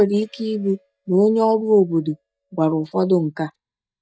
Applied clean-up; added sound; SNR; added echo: neural mask model DeepFilterNet 3.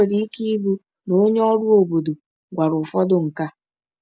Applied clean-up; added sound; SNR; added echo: none; none; none; none.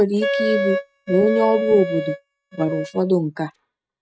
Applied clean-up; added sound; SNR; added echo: neural mask model RNNoise.